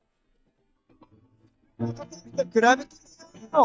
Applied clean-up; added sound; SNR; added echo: neural mask model DeepFilterNet 3.